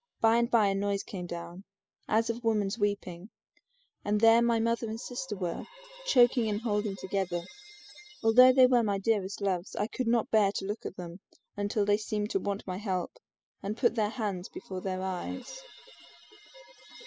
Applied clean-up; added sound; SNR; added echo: classical method spectral subtraction.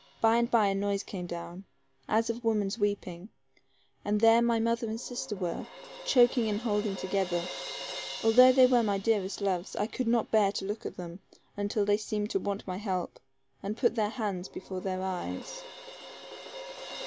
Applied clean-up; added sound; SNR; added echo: none; Crash cymbal; 17 dB; none.